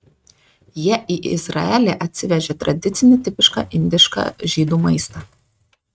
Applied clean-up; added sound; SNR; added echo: neural mask model RNNoise.